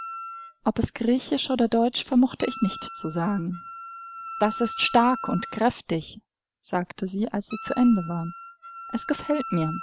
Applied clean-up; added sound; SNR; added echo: none; Wind instrument, woodwind instrument; 14 dB; none.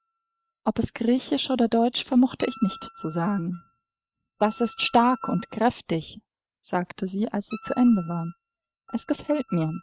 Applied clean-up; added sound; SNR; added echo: neural mask model RNNoise.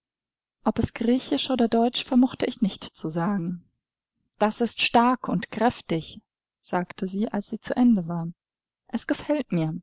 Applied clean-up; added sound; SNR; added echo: none; none; none; none.